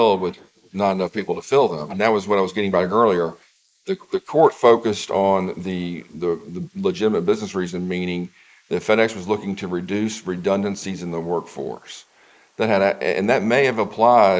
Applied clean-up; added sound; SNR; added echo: neural mask model Resemble Enhance denoiser.